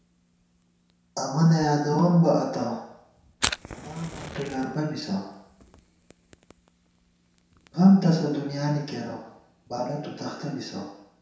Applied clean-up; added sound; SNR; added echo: none; Fire; 16 dB; reverberation time 0.7 s.